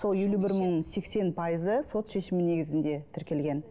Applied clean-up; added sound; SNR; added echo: none; none; none; none.